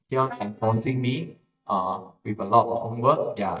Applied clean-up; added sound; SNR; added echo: neural mask model DeepFilterNet 3.